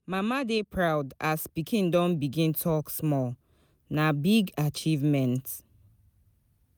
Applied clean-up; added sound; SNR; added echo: none; none; none; none.